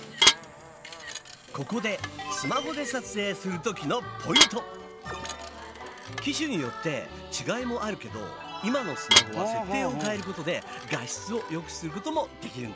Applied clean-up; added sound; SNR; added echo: none; Dishes, pots, and pans / Glass; -1 dB; none.